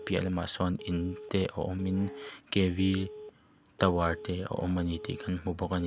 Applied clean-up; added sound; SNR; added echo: none; Telephone; 16 dB; none.